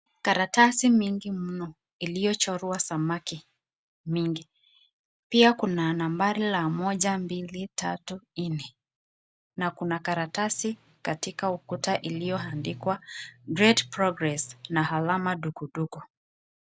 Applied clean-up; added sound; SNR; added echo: none; none; none; none.